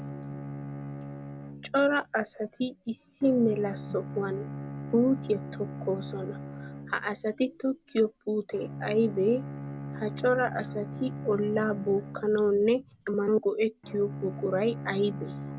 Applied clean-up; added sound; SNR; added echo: none; Bowed string instrument; 11 dB; none.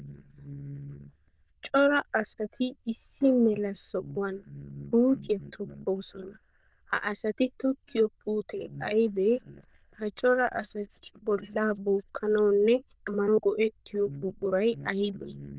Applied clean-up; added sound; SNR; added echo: neural diffusion model UNIVERSE++.